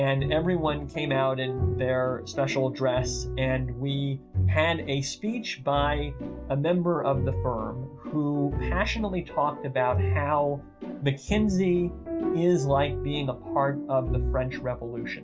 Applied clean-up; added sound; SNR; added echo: none; none; none; none.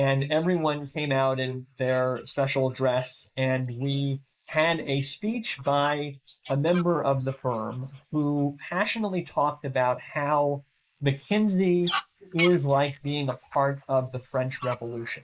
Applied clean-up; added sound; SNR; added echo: neural mask model Resemble Enhance denoiser.